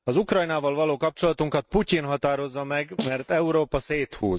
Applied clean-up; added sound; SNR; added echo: neural mask model RNNoise.